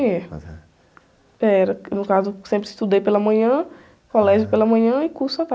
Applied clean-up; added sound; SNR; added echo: none; none; none; none.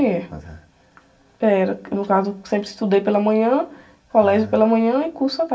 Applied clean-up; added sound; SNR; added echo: none; none; none; reverberation time 0.2 s.